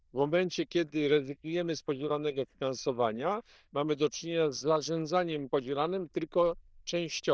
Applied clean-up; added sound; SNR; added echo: neural diffusion model UNIVERSE++.